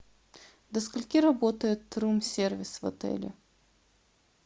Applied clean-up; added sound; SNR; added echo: none; none; none; none.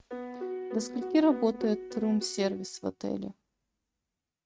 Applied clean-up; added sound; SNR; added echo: neural mask model RNNoise.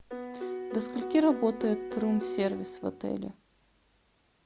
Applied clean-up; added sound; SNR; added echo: none; Piano; 6 dB; none.